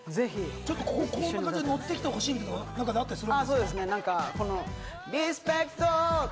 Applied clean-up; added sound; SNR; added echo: none; none; none; none.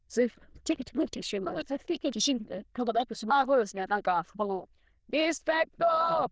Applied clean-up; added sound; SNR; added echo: neural diffusion model UNIVERSE++.